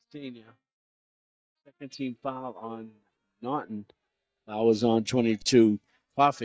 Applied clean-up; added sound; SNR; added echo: neural mask model DeepFilterNet 3.